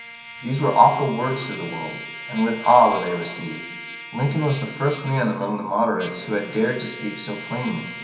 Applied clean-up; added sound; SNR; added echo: none; Trumpet; 14 dB; reverberation time 1.4 s.